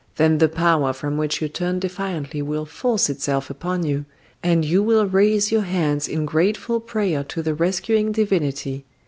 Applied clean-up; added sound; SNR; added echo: none; none; none; none.